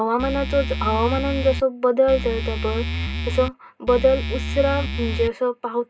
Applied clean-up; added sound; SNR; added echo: none; Musical instrument; 4 dB; reverberation time 0.2 s.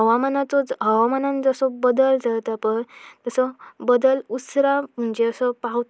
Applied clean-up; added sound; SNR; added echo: none; none; none; none.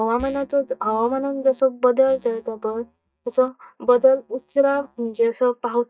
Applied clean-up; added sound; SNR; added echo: neural mask model DeepFilterNet 3.